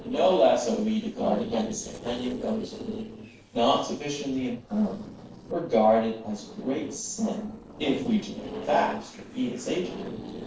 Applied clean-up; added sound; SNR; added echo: neural separator model SepFormer DNS4.